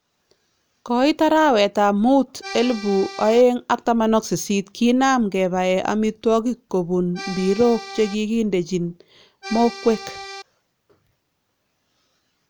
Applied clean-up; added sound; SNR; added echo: none; Accordion; 13 dB; none.